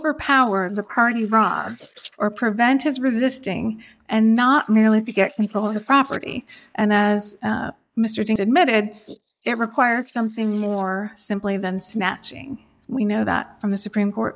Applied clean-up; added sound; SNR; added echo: neural mask model Resemble Enhance denoiser.